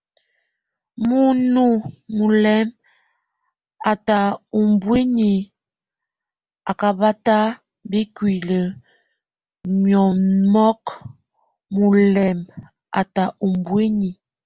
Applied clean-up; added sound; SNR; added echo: none; none; none; none.